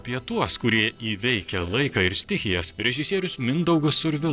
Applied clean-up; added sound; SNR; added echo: neural separator model SepFormer DNS4.